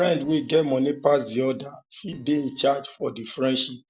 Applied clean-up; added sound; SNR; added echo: neural separator model SepFormer DNS4.